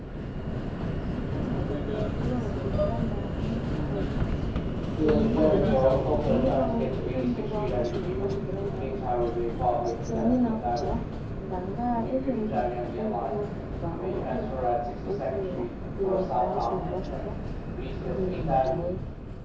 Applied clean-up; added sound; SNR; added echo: none; Subway, metro, underground; -5 dB; reverberation time 0.4 s.